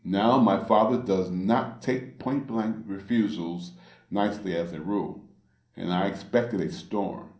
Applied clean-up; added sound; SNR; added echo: none; none; none; reverberation time 0.6 s.